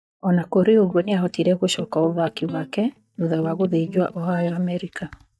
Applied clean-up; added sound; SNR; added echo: neural mask model DeepFilterNet 3.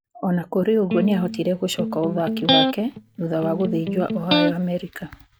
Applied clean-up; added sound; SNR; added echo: none; Electric guitar; 1 dB; none.